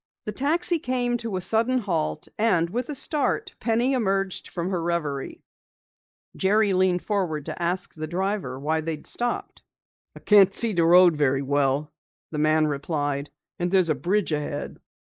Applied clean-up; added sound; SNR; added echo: neural mask model Resemble Enhance denoiser.